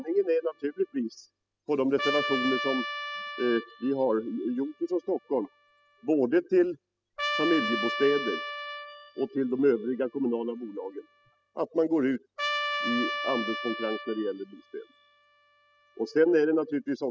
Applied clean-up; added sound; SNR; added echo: classical method spectral subtraction.